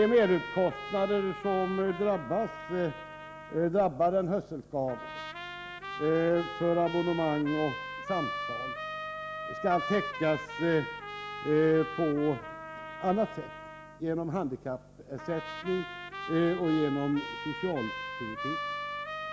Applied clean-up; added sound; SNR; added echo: none; Trumpet; 9 dB; none.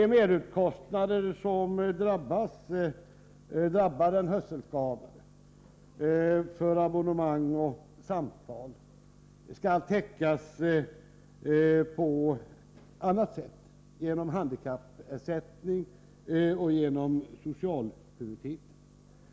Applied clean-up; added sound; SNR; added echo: none; none; none; none.